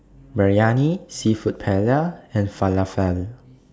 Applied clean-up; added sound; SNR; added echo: none; none; none; none.